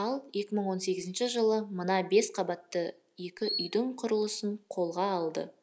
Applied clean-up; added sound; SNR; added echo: neural mask model Resemble Enhance denoiser.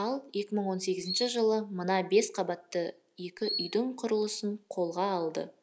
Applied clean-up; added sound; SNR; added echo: none; Chirp, tweet; 10 dB; none.